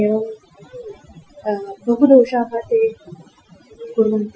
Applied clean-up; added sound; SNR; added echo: classical method Wiener filter.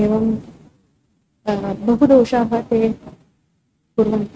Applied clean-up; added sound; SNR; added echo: neural mask model RNNoise.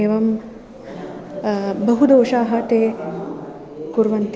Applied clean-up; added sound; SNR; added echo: none; none; none; none.